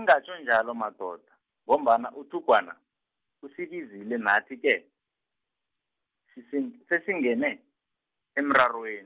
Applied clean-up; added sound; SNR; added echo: none; none; none; none.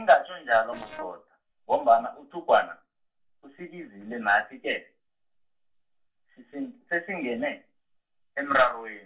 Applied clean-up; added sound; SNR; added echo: neural separator model SepFormer DNS4.